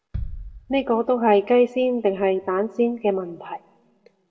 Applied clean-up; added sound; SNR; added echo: none; Bass drum; 16 dB; reverberation time 0.6 s.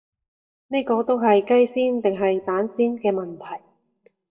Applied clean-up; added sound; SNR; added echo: neural mask model DeepFilterNet 3.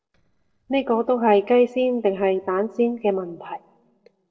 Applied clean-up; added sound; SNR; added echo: neural separator model SepFormer DNS4.